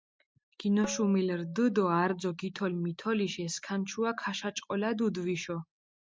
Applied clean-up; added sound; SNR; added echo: none; Tabla; 16 dB; none.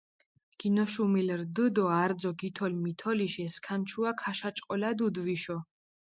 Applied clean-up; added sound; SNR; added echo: none; none; none; none.